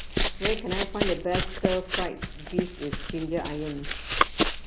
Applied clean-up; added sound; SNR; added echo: none; Run; -3 dB; none.